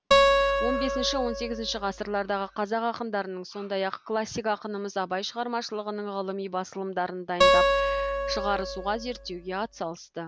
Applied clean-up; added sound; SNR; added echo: none; Acoustic guitar; -5 dB; none.